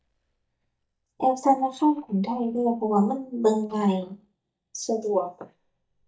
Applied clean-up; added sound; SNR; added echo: neural mask model DeepFilterNet 3.